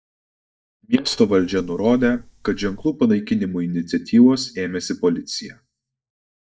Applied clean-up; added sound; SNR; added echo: neural mask model DeepFilterNet 3.